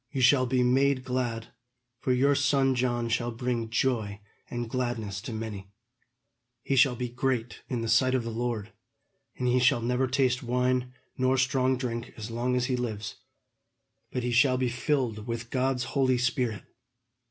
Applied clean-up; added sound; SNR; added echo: none; none; none; none.